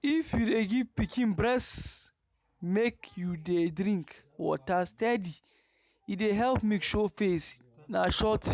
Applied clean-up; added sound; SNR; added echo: none; none; none; none.